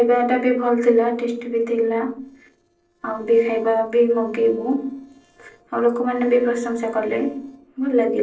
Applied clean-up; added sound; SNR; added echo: neural separator model SepFormer DNS4.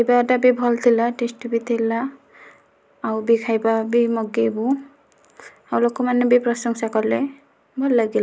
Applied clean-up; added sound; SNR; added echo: none; none; none; none.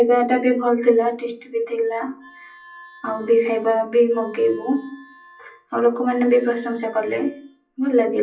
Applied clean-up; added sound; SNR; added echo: classical method WPE with log-MMSE.